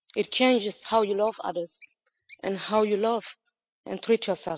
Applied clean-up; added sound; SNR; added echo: classical method spectral subtraction.